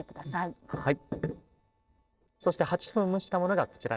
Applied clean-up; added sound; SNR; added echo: neural separator model SepFormer DNS4.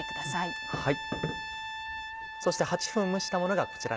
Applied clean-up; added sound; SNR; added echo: none; Brass instrument; 7 dB; none.